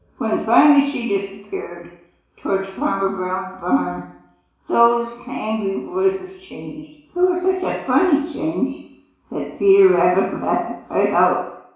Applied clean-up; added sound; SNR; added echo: none; none; none; reverberation time 0.7 s.